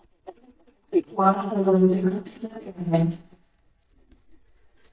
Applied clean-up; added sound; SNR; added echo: neural mask model DeepFilterNet 3.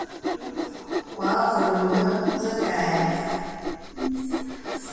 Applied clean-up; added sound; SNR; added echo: none; Sawing; 5 dB; reverberation time 2.1 s.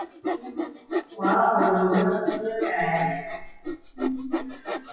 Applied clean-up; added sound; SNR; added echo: classical method WPE with log-MMSE.